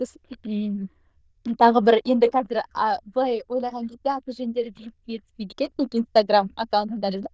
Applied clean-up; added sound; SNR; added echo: neural diffusion model UNIVERSE++.